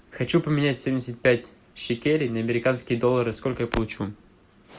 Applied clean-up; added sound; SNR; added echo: none; none; none; none.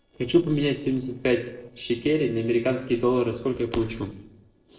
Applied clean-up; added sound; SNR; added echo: neural separator model SepFormer DNS4.